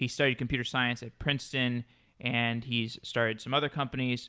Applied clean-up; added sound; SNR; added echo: none; none; none; none.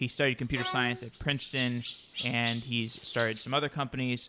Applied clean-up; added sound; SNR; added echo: none; Bowed string instrument + Chirp, tweet; 7 dB; none.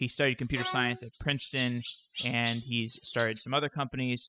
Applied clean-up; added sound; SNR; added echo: classical method spectral subtraction.